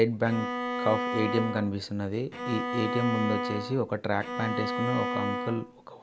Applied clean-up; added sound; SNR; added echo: none; Bowed string instrument; 3 dB; none.